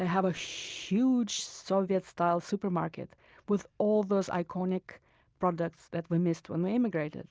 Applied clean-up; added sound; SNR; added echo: none; none; none; none.